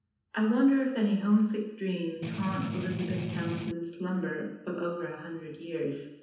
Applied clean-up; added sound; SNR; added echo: none; Strum; 4 dB; reverberation time 0.9 s.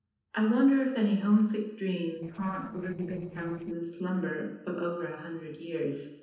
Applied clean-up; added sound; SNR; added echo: neural separator model SepFormer DNS4.